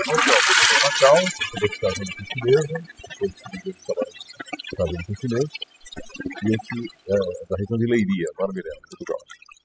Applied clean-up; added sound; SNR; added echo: classical method spectral subtraction.